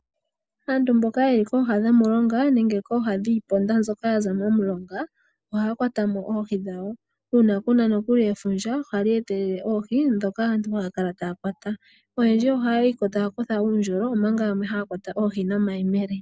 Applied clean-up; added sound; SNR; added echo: none; none; none; none.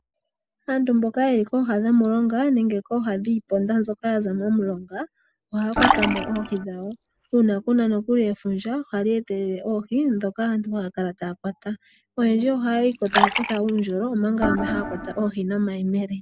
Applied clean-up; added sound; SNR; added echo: none; Fill (with liquid) + Organ; 3 dB; none.